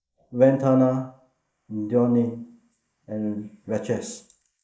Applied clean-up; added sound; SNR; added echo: neural mask model Resemble Enhance denoiser.